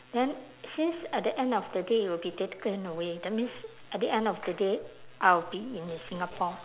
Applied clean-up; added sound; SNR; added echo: none; none; none; none.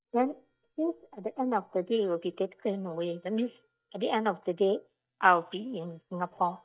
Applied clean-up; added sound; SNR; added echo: neural mask model DeepFilterNet 3.